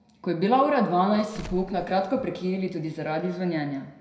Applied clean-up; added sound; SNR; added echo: none; Mechanisms; 19 dB; reverberation time 0.8 s.